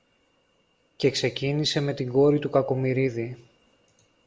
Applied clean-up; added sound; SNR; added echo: none; none; none; none.